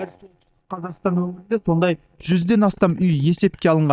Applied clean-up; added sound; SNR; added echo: neural mask model DeepFilterNet 3.